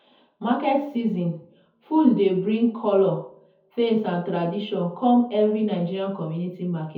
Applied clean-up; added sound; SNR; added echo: none; none; none; reverberation time 0.5 s.